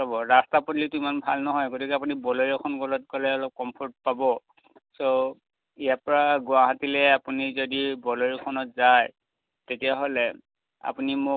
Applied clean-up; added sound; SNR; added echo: none; none; none; none.